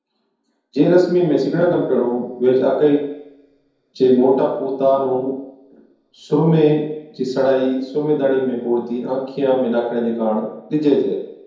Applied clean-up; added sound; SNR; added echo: none; none; none; reverberation time 0.9 s.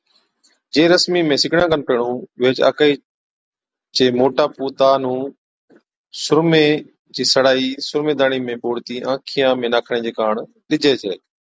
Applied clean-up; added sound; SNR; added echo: none; none; none; none.